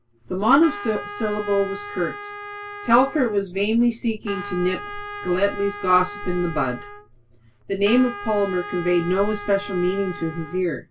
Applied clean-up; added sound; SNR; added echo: none; Trumpet; 12 dB; reverberation time 0.1 s.